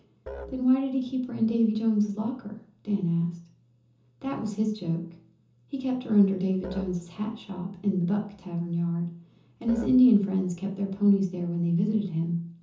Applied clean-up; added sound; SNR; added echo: none; Musical instrument; 20 dB; reverberation time 0.6 s.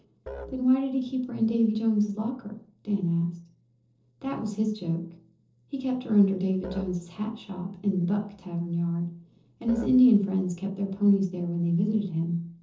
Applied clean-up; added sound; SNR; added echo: neural separator model SepFormer DNS4.